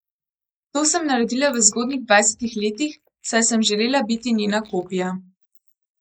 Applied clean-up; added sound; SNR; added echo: neural mask model Resemble Enhance denoiser.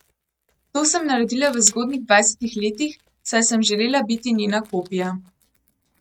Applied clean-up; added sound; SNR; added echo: neural mask model RNNoise.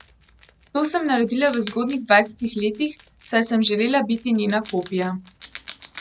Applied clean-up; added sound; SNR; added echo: none; Wild animals; 18 dB; none.